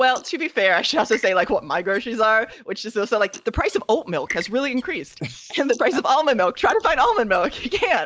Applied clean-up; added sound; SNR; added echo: neural mask model Resemble Enhance denoiser.